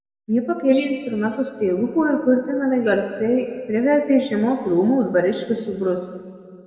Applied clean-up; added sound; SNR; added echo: none; none; none; reverberation time 2.2 s.